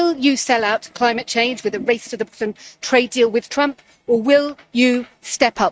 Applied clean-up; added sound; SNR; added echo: neural mask model RNNoise.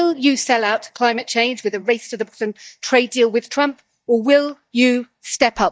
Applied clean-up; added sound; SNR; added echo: neural mask model DeepFilterNet 3.